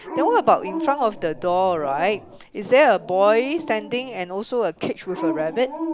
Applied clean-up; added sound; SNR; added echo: none; Dog; 11 dB; none.